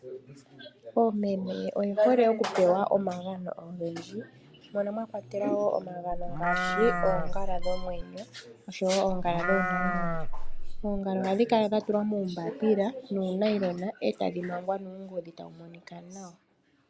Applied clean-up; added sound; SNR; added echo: none; Livestock, farm animals, working animals; -1 dB; none.